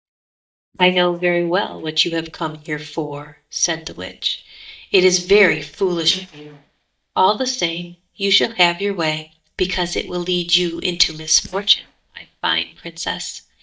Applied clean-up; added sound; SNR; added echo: neural mask model DeepFilterNet 3.